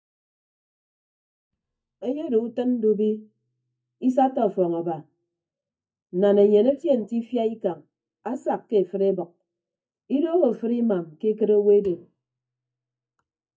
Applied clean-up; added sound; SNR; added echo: neural mask model DeepFilterNet 3.